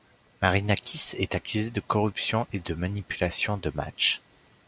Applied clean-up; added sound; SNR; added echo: none; none; none; none.